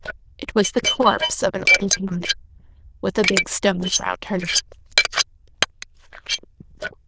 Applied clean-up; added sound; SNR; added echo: neural diffusion model UNIVERSE++.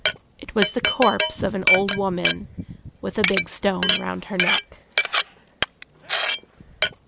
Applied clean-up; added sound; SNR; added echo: none; Glass; -3 dB; none.